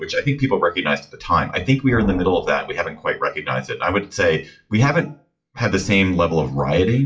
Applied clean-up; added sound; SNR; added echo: classical method WPE with log-MMSE.